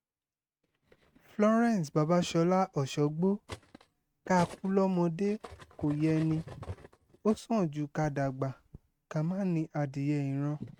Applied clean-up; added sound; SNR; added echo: neural mask model RNNoise.